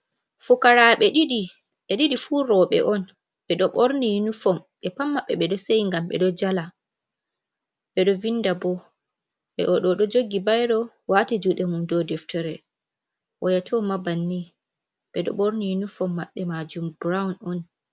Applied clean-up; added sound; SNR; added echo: none; none; none; none.